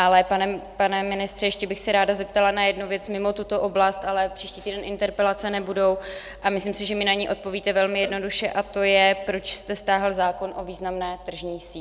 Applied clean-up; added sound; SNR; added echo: none; Cowbell; 20 dB; none.